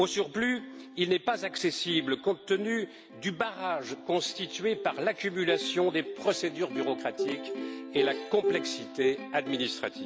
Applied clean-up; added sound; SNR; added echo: none; Plucked string instrument; 7 dB; none.